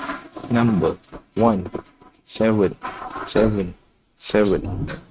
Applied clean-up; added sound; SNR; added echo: neural mask model RNNoise.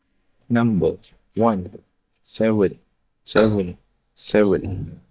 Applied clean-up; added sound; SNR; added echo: neural mask model DeepFilterNet 3.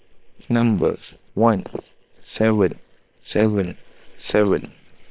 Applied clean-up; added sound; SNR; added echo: neural separator model SepFormer WHAM!.